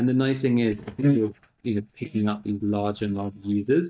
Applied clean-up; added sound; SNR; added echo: neural mask model DeepFilterNet 3.